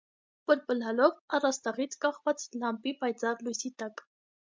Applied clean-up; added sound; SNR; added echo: none; none; none; none.